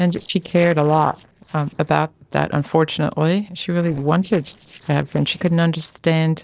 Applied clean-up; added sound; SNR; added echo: neural separator model SepFormer DNS4.